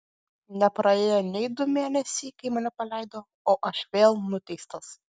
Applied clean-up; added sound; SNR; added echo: none; none; none; none.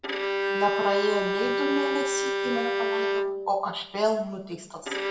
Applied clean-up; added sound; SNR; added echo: none; Bowed string instrument; -2 dB; reverberation time 0.6 s.